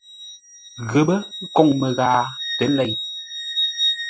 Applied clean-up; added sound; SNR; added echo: classical method Wiener filter.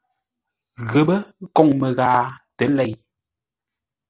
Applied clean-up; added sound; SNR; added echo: none; none; none; none.